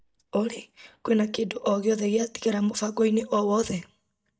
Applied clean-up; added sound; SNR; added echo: neural mask model DeepFilterNet 3.